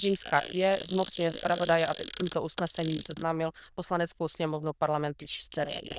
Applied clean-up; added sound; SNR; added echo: neural diffusion model UNIVERSE++.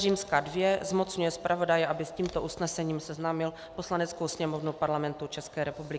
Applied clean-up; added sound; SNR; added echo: none; none; none; none.